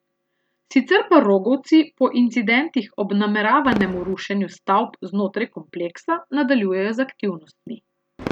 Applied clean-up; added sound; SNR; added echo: none; Fireworks; 18 dB; none.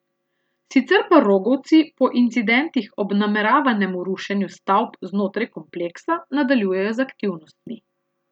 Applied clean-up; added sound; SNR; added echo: none; none; none; none.